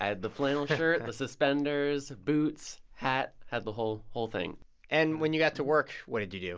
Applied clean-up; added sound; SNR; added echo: none; none; none; none.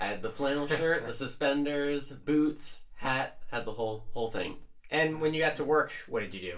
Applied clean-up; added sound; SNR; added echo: none; none; none; reverberation time 0.3 s.